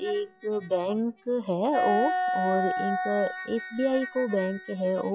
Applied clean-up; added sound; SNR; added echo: classical method log-MMSE.